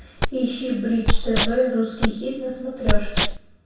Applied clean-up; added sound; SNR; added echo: none; Wild animals; -3 dB; reverberation time 0.7 s.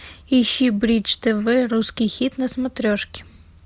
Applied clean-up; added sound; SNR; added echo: none; none; none; none.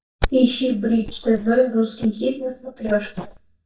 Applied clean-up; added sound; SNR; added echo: neural mask model DeepFilterNet 3.